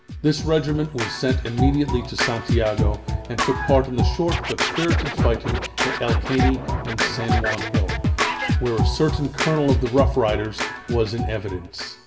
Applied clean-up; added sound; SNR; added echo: none; Scratching (performance technique); 0 dB; reverberation time 2.7 s.